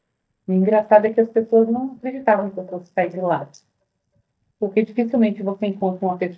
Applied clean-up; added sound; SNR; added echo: neural mask model DeepFilterNet 3.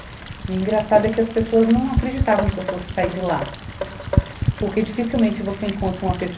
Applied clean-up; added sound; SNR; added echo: none; Rain; 5 dB; reverberation time 0.3 s.